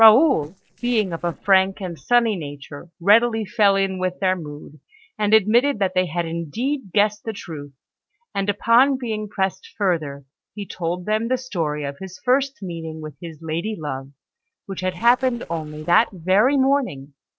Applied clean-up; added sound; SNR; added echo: neural separator model SepFormer DNS4.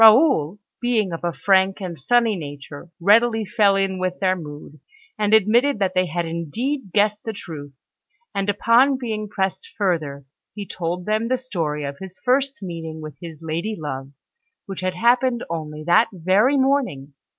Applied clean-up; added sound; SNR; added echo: none; none; none; none.